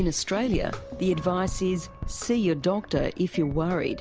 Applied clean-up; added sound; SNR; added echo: none; none; none; none.